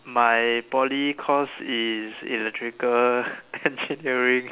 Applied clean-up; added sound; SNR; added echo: none; none; none; none.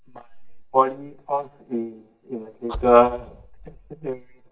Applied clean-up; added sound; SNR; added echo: neural mask model DeepFilterNet 3.